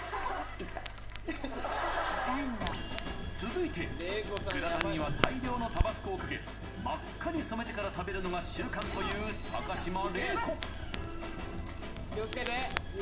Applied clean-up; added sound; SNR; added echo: none; Crackle; 3 dB; reverberation time 1.0 s.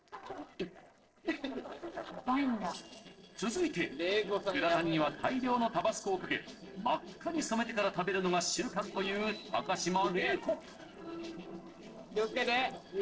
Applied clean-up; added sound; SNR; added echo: neural separator model SepFormer DNS4.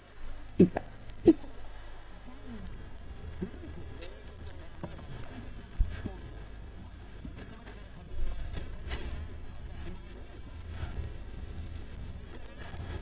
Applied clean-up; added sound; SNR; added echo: neural mask model DeepFilterNet 3.